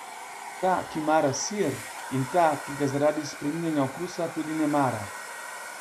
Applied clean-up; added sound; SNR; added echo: none; Domestic sounds, home sounds; 11 dB; none.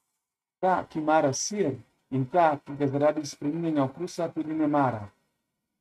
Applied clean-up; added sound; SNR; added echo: neural mask model RNNoise.